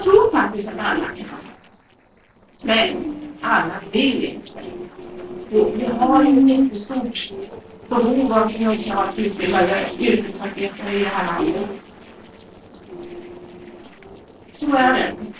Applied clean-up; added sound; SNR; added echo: neural separator model SepFormer DNS4.